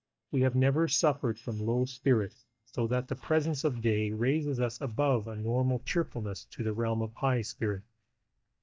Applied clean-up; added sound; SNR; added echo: neural mask model DeepFilterNet 3.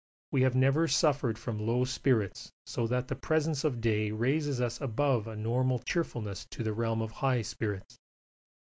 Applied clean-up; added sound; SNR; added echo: none; none; none; none.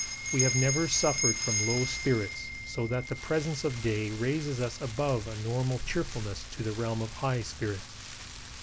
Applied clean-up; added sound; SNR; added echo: none; Bell + Rain; 4 dB; none.